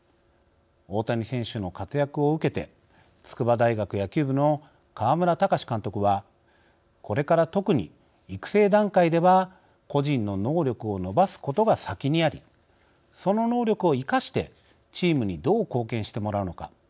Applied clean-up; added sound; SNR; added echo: none; none; none; none.